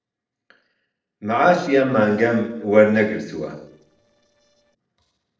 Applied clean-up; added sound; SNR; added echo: neural separator model SepFormer DNS4.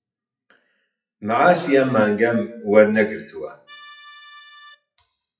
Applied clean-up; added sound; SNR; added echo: classical method WPE with log-MMSE.